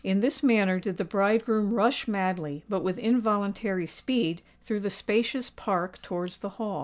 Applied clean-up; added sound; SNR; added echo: none; none; none; none.